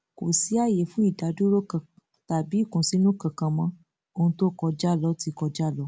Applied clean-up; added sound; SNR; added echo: none; none; none; none.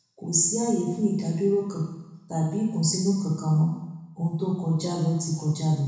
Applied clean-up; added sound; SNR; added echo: none; none; none; reverberation time 1.0 s.